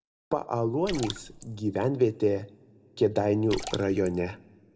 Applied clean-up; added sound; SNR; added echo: none; Splash, splatter; 12 dB; reverberation time 2.0 s.